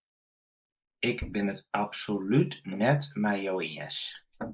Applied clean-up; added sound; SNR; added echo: neural mask model Resemble Enhance denoiser.